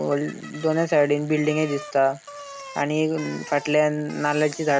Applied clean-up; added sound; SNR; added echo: none; Bicycle; 18 dB; none.